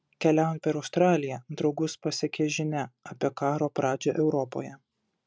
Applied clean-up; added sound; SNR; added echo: none; none; none; none.